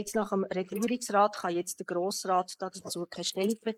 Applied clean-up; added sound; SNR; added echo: neural mask model Resemble Enhance denoiser.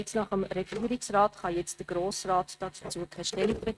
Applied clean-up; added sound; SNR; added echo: neural mask model RNNoise.